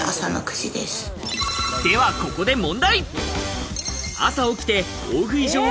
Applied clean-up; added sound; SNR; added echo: none; none; none; none.